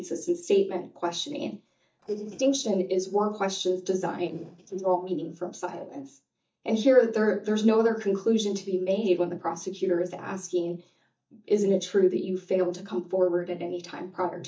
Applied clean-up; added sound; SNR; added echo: neural mask model DeepFilterNet 3.